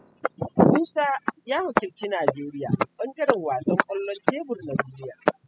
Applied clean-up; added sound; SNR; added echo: classical method spectral subtraction.